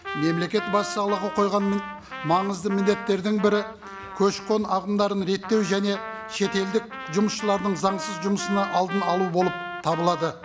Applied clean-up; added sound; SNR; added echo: none; Trumpet; 11 dB; none.